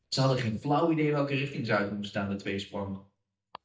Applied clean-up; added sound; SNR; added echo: neural mask model DeepFilterNet 3.